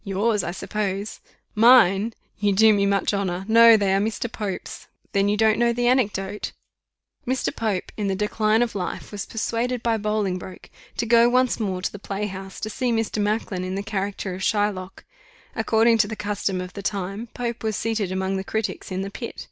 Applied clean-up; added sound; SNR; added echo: none; none; none; none.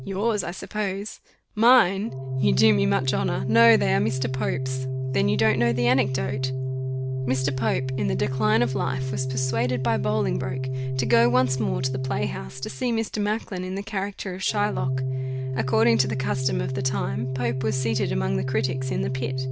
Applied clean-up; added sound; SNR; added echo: none; Organ; 2 dB; none.